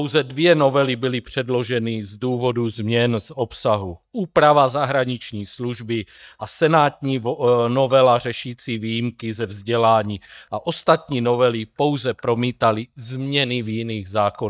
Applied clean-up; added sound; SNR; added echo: neural mask model DeepFilterNet 3.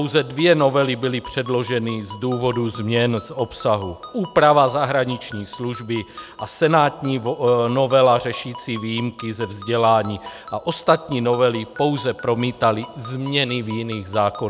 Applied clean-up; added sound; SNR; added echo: none; Ringtone; 19 dB; none.